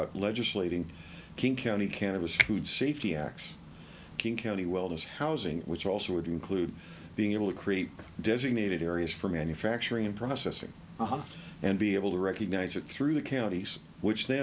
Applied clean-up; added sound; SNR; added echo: none; Finger snapping; 0 dB; none.